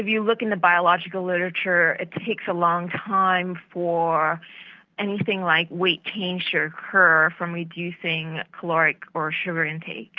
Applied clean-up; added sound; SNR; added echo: none; none; none; none.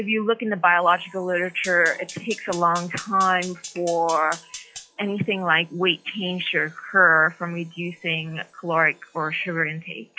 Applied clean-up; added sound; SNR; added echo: classical method log-MMSE.